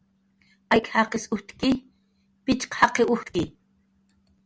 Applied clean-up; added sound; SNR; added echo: none; none; none; none.